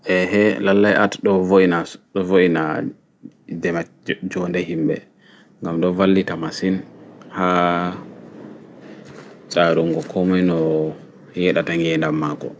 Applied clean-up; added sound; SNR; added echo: none; none; none; none.